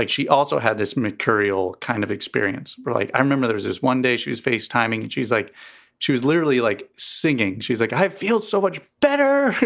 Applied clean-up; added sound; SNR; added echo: none; none; none; none.